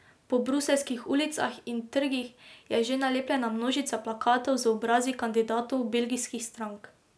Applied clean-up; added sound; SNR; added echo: none; none; none; none.